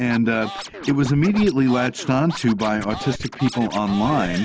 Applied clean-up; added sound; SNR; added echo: none; Scratching (performance technique) + Scratching (performance technique); 13 dB; none.